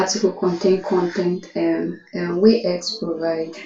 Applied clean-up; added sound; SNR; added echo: none; none; none; reverberation time 0.3 s.